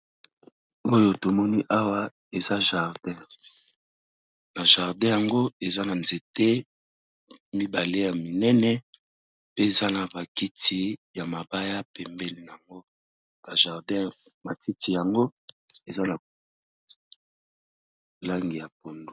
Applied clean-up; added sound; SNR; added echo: none; none; none; none.